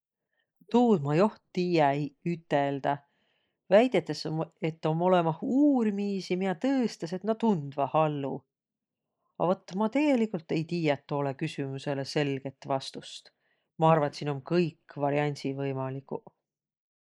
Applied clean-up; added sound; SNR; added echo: neural mask model Resemble Enhance denoiser.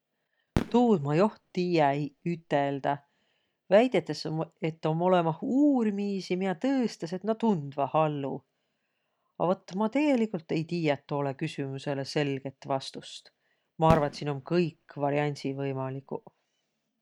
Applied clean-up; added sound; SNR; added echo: none; Fireworks; 10 dB; none.